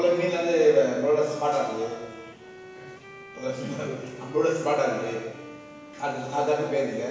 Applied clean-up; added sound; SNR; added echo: none; Bowed string instrument; 16 dB; reverberation time 1.3 s.